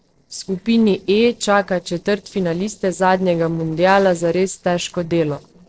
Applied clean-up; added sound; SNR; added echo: neural separator model SepFormer DNS4.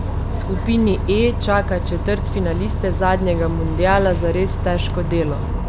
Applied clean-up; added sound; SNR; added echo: none; Bus; 1 dB; none.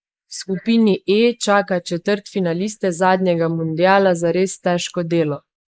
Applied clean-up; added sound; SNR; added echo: neural mask model Resemble Enhance denoiser.